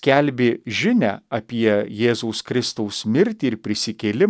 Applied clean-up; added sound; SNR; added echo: none; none; none; none.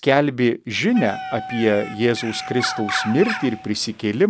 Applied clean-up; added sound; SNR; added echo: none; Bird + Wind instrument, woodwind instrument; 10 dB; none.